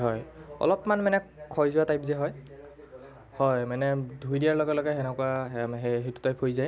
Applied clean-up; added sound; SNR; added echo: none; none; none; none.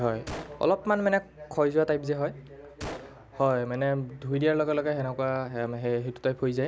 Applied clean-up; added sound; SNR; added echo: none; Gunshot, gunfire; 17 dB; none.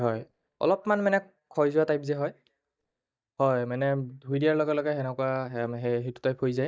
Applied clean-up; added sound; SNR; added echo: neural mask model DeepFilterNet 3.